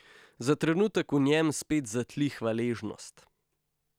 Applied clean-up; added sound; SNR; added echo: none; none; none; none.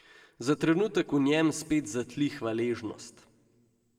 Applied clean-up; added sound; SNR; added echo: none; none; none; reverberation time 0.8 s.